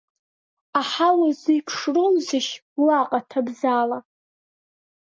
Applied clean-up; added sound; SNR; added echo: none; none; none; none.